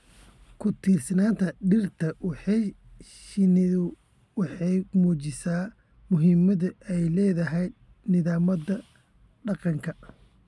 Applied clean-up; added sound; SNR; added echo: none; none; none; none.